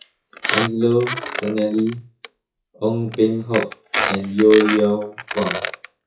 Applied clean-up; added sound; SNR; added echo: classical method WPE with log-MMSE.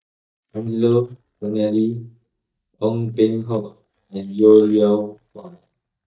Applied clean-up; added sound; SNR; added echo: neural mask model DeepFilterNet 3.